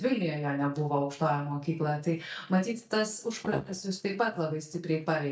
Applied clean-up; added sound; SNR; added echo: neural mask model DeepFilterNet 3.